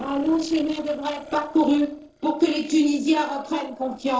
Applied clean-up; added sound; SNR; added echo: neural separator model SepFormer DNS4.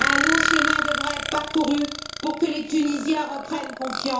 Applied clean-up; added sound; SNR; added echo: none; Burping, eructation; 1 dB; reverberation time 0.7 s.